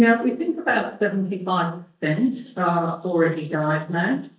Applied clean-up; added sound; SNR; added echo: neural mask model DeepFilterNet 3.